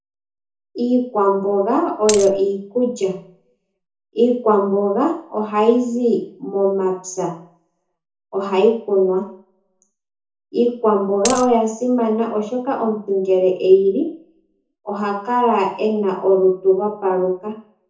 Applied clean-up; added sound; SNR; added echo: none; Coin (dropping); 6 dB; reverberation time 0.6 s.